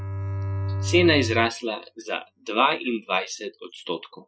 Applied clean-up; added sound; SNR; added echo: classical method Wiener filter.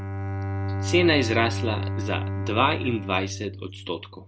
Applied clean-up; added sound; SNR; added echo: none; Bowed string instrument; 3 dB; none.